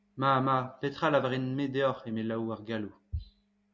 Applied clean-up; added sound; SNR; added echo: none; none; none; none.